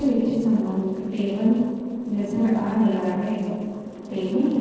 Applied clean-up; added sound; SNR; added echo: neural separator model SepFormer DNS4.